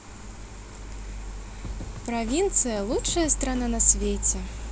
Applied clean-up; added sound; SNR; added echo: none; Snare drum / Drum kit; 16 dB; none.